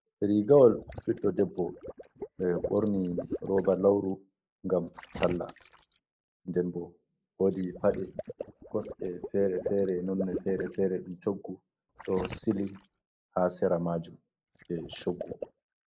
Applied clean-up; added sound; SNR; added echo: neural mask model Resemble Enhance denoiser.